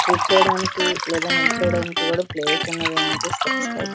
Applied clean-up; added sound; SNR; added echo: none; Liquid + Electric guitar; -3 dB; none.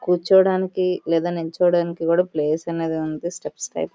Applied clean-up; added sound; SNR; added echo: none; none; none; none.